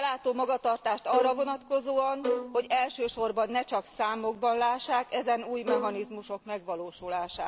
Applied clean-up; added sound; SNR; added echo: none; Bowed string instrument; 5 dB; none.